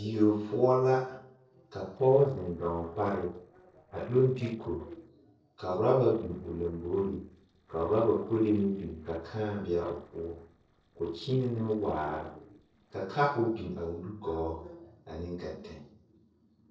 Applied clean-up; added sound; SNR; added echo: neural separator model SepFormer DNS4.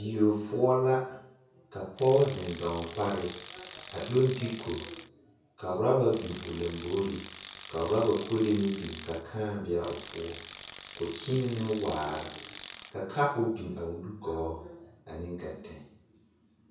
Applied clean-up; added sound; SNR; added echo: none; Tools; 12 dB; reverberation time 0.6 s.